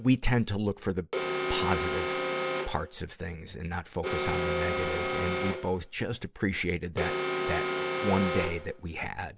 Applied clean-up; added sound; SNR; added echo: none; Alarm; 2 dB; none.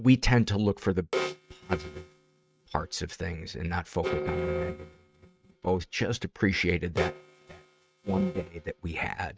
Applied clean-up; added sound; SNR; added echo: neural mask model RNNoise.